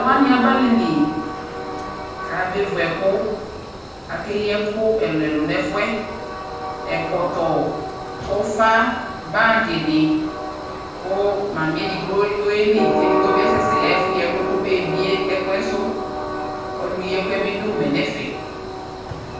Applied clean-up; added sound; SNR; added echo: none; Train; 5 dB; reverberation time 1.2 s.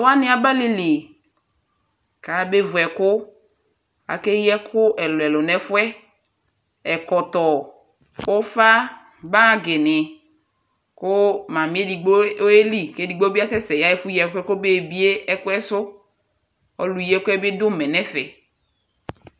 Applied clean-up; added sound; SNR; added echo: none; none; none; none.